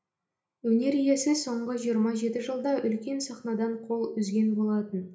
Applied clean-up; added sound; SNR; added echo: none; none; none; reverberation time 0.4 s.